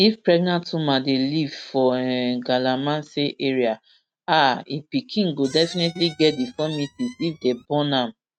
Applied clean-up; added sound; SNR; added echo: neural mask model RNNoise.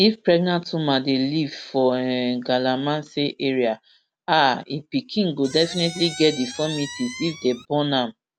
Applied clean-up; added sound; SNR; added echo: none; Squeak; 14 dB; none.